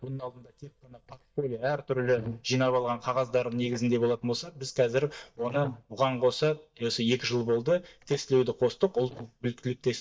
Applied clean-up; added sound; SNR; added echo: neural mask model DeepFilterNet 3.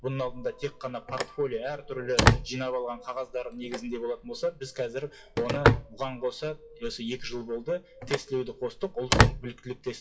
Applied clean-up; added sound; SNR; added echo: classical method WPE with log-MMSE.